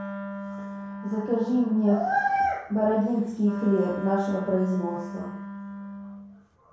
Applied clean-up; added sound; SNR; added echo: none; Wind instrument, woodwind instrument; 10 dB; reverberation time 0.6 s.